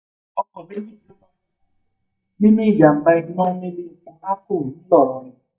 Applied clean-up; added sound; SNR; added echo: neural mask model DeepFilterNet 3.